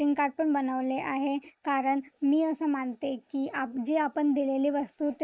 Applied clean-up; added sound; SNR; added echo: neural mask model Resemble Enhance denoiser.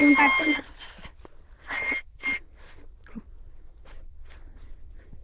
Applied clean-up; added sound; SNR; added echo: neural diffusion model UNIVERSE++.